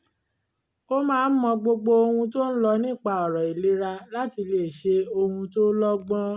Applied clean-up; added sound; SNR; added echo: none; none; none; none.